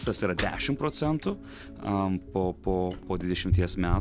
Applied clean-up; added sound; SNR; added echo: none; Bicycle; 5 dB; none.